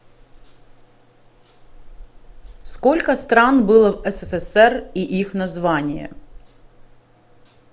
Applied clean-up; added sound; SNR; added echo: none; Rain; 19 dB; none.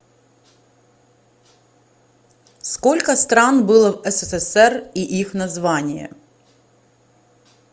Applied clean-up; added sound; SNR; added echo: none; none; none; none.